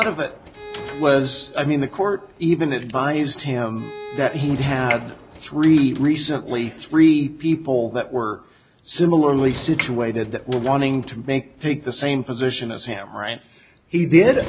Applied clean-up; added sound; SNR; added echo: none; Sliding door / Train + Bowed string instrument; 16 dB; none.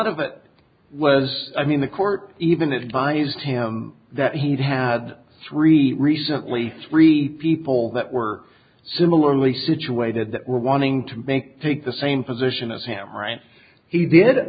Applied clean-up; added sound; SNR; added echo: none; none; none; none.